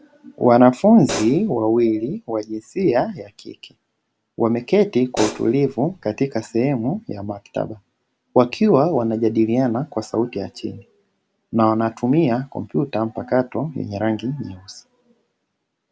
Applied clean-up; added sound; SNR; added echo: none; Hi-hat; 11 dB; none.